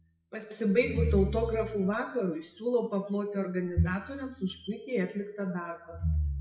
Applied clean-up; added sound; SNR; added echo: classical method WPE with log-MMSE.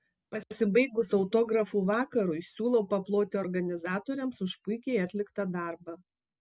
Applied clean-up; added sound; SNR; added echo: none; none; none; none.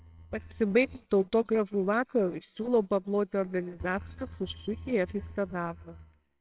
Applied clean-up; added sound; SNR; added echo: neural separator model SepFormer WHAMR!.